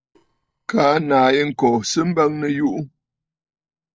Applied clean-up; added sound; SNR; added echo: neural separator model SepFormer DNS4.